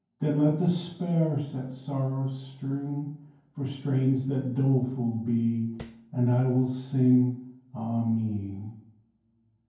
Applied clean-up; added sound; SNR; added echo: none; Tap; 20 dB; reverberation time 0.9 s.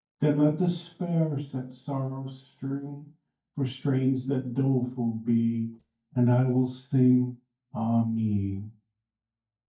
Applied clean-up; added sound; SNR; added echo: neural mask model DeepFilterNet 3.